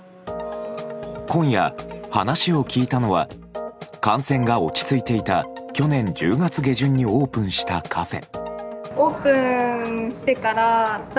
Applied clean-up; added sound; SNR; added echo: none; none; none; none.